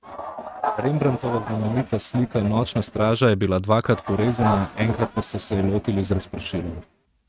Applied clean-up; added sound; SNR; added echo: neural mask model RNNoise.